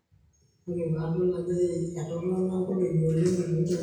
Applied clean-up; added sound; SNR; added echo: none; none; none; reverberation time 0.8 s.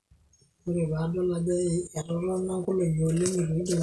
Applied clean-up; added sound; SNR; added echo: none; none; none; none.